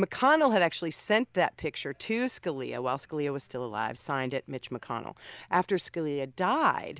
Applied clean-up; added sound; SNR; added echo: none; none; none; none.